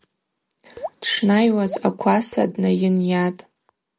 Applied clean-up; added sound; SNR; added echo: none; Raindrop / Drip; 14 dB; none.